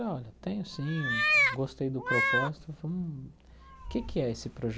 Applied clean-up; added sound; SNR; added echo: none; Meow; -2 dB; none.